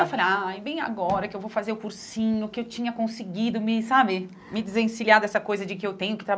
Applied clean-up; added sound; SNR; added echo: none; none; none; none.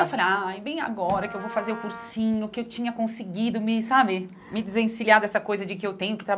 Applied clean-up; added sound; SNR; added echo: none; Wind instrument, woodwind instrument; 14 dB; none.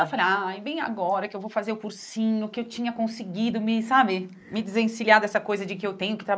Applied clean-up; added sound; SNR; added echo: neural mask model Resemble Enhance denoiser.